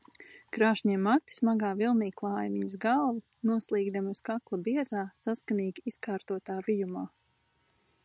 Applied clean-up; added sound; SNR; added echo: none; none; none; none.